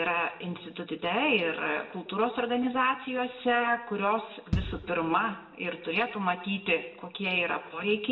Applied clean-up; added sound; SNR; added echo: none; Bass drum; 7 dB; reverberation time 0.7 s.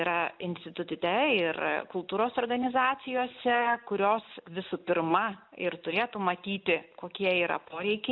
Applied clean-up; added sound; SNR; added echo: none; none; none; none.